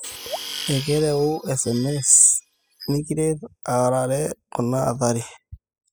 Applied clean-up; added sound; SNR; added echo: classical method spectral subtraction.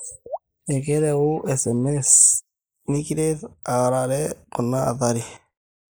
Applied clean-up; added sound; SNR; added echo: neural mask model Resemble Enhance denoiser.